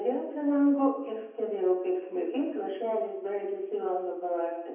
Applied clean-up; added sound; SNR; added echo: none; none; none; reverberation time 0.9 s.